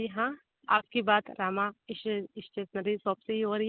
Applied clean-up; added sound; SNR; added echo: none; none; none; none.